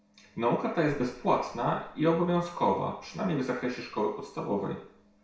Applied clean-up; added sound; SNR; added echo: none; none; none; reverberation time 0.6 s.